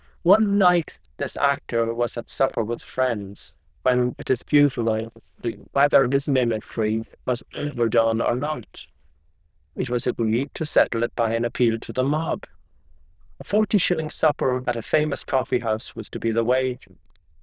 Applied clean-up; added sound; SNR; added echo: neural diffusion model UNIVERSE++.